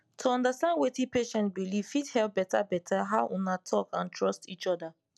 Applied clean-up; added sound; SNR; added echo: none; none; none; none.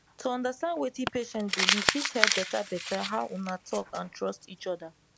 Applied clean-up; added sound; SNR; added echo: none; Crumpling, crinkling; -1 dB; none.